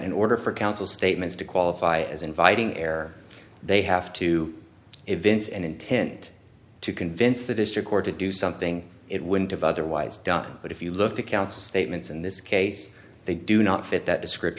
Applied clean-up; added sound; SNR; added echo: none; none; none; none.